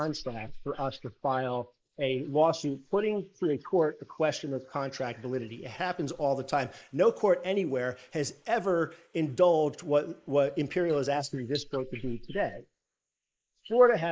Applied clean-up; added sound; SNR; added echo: neural mask model Resemble Enhance denoiser.